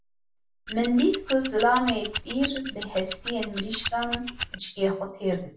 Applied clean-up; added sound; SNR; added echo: none; Scissors; 2 dB; reverberation time 0.4 s.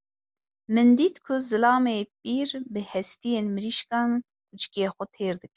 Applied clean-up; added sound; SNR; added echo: none; none; none; none.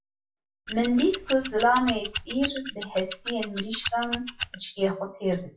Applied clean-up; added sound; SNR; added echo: classical method WPE with log-MMSE.